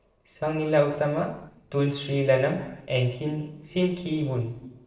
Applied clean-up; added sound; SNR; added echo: neural separator model SepFormer DNS4.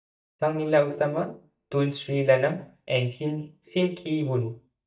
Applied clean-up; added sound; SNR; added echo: neural mask model DeepFilterNet 3.